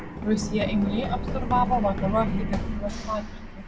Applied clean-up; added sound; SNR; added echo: none; Run; 2 dB; none.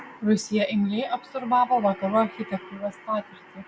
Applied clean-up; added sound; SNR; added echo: none; none; none; none.